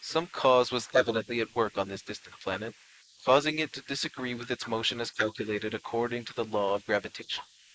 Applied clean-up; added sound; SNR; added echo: neural mask model Resemble Enhance denoiser.